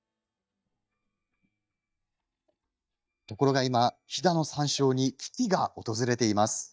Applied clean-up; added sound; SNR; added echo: neural mask model DeepFilterNet 3.